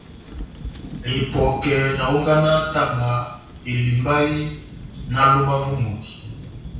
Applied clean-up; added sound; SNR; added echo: none; Thunder / Rain; 13 dB; reverberation time 0.6 s.